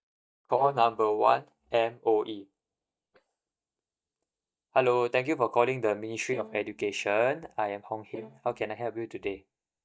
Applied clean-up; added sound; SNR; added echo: neural mask model DeepFilterNet 3.